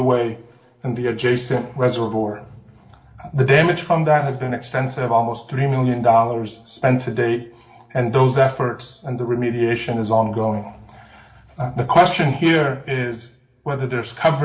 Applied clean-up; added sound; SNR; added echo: none; none; none; reverberation time 0.7 s.